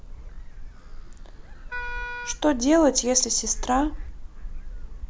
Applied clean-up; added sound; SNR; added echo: none; Gull, seagull + Wind instrument, woodwind instrument; 8 dB; none.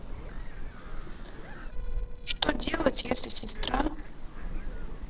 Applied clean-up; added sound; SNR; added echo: neural separator model SepFormer DNS4.